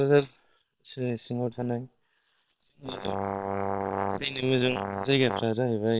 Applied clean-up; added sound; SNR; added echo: neural separator model SepFormer WHAM!.